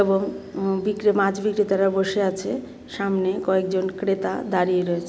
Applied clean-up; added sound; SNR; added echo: none; none; none; none.